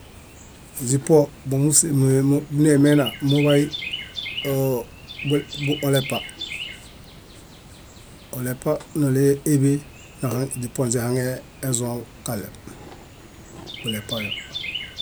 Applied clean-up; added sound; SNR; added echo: none; Chirp, tweet; 13 dB; none.